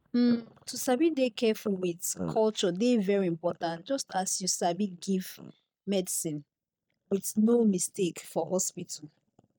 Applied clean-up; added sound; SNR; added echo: neural mask model DeepFilterNet 3.